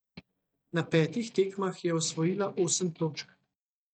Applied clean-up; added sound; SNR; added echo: neural mask model DeepFilterNet 3.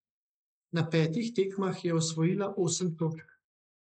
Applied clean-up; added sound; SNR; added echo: neural mask model Resemble Enhance denoiser.